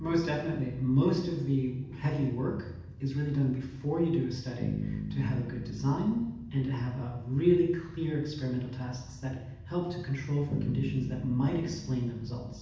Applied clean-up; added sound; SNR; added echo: none; Bass guitar; 11 dB; reverberation time 0.8 s.